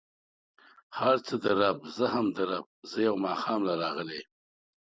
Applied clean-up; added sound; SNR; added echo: none; none; none; none.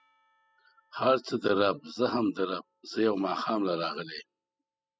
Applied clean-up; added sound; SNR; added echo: classical method spectral subtraction.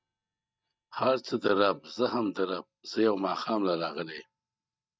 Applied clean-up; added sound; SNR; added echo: neural mask model DeepFilterNet 3.